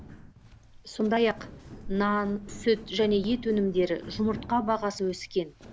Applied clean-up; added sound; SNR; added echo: none; Walk, footsteps; 15 dB; none.